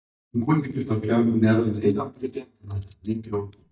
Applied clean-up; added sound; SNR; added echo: neural mask model DeepFilterNet 3.